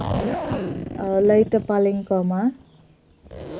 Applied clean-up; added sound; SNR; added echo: none; Zipper (clothing); 7 dB; none.